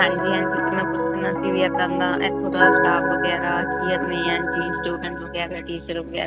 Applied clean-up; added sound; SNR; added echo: none; Organ + Piano; -3 dB; none.